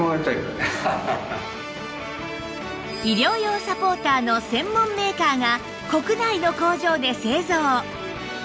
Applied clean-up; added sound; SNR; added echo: none; none; none; none.